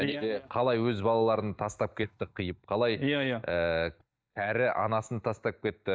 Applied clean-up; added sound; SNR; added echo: neural mask model DeepFilterNet 3.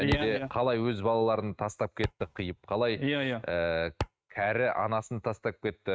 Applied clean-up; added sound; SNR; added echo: neural mask model RNNoise.